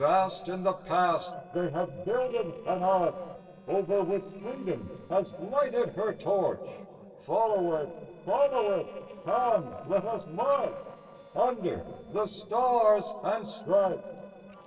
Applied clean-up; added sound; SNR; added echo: neural separator model SepFormer DNS4.